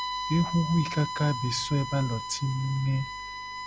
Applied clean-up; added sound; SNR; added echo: none; Bowed string instrument; 8 dB; none.